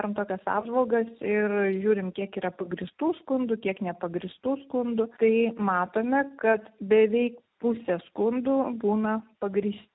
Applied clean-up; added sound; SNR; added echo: none; none; none; none.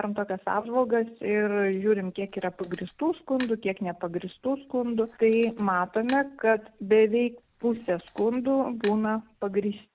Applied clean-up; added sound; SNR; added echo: none; Camera; 18 dB; none.